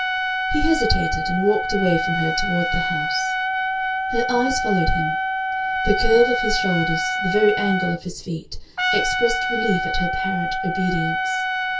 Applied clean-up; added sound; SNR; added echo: none; Trumpet; 0 dB; reverberation time 0.2 s.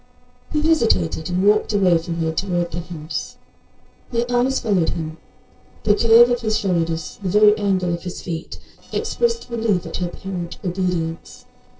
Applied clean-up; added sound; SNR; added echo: neural separator model SepFormer DNS4.